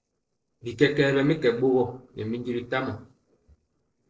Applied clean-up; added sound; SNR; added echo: neural separator model SepFormer DNS4.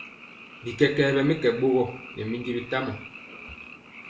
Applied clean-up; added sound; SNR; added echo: none; Frog; 16 dB; reverberation time 0.6 s.